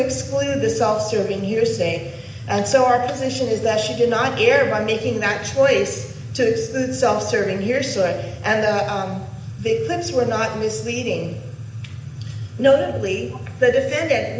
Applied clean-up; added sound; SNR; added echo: none; none; none; reverberation time 0.8 s.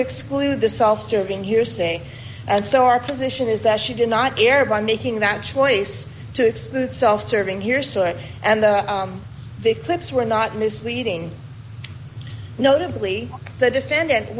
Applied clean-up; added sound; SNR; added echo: none; none; none; none.